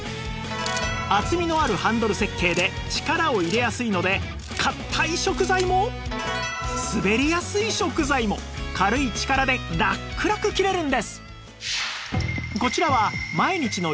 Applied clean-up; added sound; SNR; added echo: none; none; none; none.